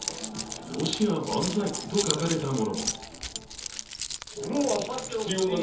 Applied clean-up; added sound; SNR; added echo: none; Keys jangling; 6 dB; reverberation time 0.7 s.